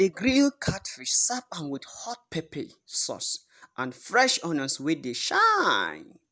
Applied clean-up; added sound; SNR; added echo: none; none; none; none.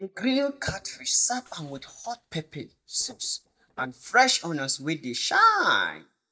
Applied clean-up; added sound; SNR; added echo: neural mask model DeepFilterNet 3.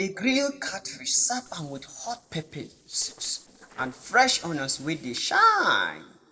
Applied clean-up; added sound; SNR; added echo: neural separator model SepFormer DNS4.